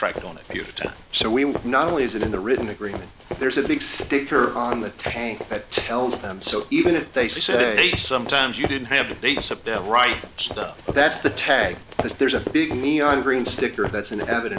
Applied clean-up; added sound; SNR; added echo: none; Run; 10 dB; none.